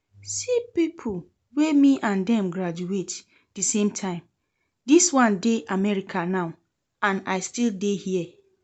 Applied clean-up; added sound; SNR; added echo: none; none; none; none.